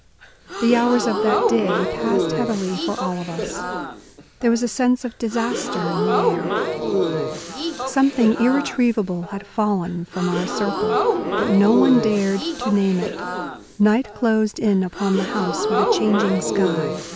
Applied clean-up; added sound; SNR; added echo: none; Crowd / Gasp; 3 dB; none.